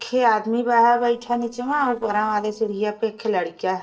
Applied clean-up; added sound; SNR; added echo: neural separator model SepFormer DNS4.